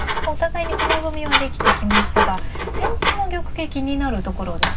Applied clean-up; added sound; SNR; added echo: none; Writing; -5 dB; reverberation time 0.4 s.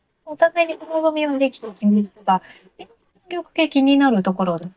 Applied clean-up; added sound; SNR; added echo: neural mask model DeepFilterNet 3.